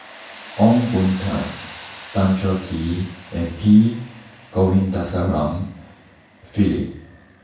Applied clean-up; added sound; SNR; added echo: none; Tools; 19 dB; reverberation time 0.7 s.